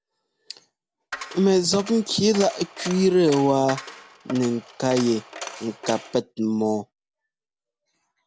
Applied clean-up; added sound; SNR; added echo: none; Coin (dropping); 14 dB; none.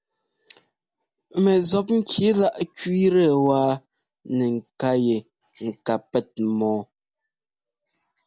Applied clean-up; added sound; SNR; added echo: none; none; none; none.